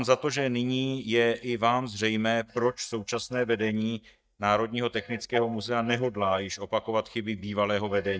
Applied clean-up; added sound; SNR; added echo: neural mask model DeepFilterNet 3.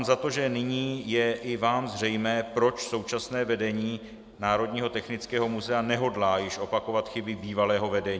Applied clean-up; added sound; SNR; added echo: none; none; none; none.